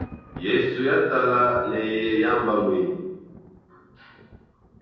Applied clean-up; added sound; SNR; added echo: none; Thunder; 19 dB; reverberation time 1.3 s.